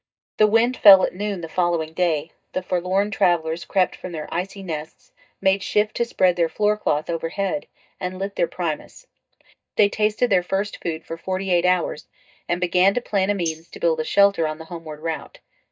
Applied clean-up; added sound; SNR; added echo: neural mask model DeepFilterNet 3.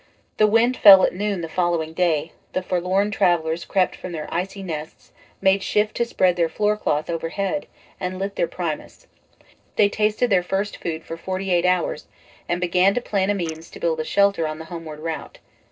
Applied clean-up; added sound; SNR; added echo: neural separator model SepFormer DNS4.